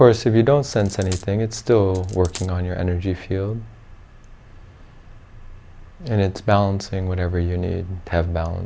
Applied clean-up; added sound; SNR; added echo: none; Coin (dropping); 18 dB; none.